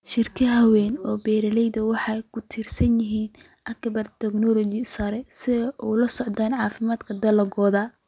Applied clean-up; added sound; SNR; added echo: none; none; none; none.